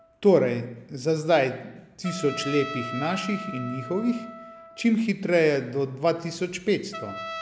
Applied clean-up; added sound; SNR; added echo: none; Trumpet; 14 dB; none.